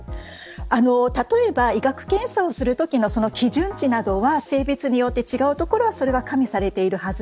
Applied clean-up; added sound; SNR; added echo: none; none; none; none.